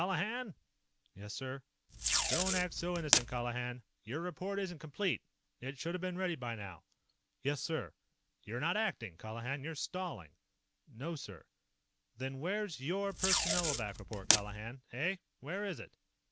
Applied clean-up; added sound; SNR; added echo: none; Packing tape, duct tape; -5 dB; none.